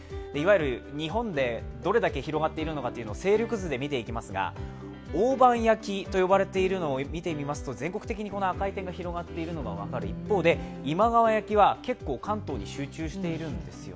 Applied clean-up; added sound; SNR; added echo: none; none; none; none.